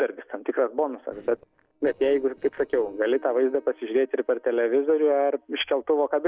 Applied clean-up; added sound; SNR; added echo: neural separator model SepFormer DNS4.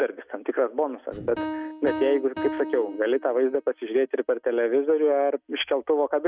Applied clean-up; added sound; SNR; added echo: neural mask model RNNoise.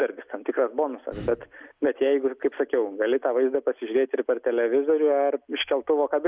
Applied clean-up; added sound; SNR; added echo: none; none; none; none.